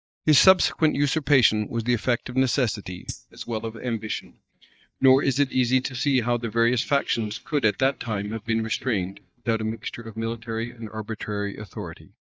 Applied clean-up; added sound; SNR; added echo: neural mask model DeepFilterNet 3.